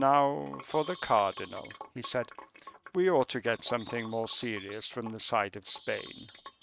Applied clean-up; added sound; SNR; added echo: neural mask model RNNoise.